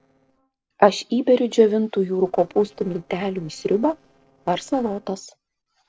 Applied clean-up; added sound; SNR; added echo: neural separator model SepFormer DNS4.